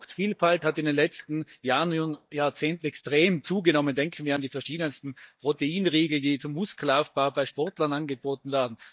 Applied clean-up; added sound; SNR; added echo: neural mask model DeepFilterNet 3.